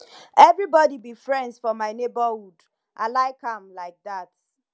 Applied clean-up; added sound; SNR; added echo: none; none; none; none.